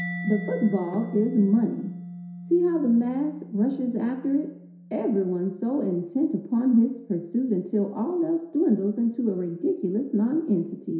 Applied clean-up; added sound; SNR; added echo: none; Mallet percussion; 15 dB; reverberation time 0.7 s.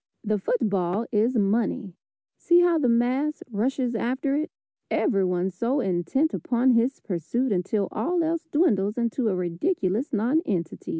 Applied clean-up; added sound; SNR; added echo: none; none; none; none.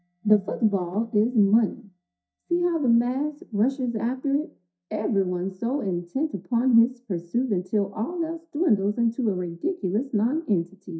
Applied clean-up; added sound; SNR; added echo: neural mask model DeepFilterNet 3.